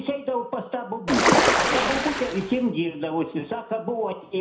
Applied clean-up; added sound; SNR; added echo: none; Ocean; -4 dB; reverberation time 0.4 s.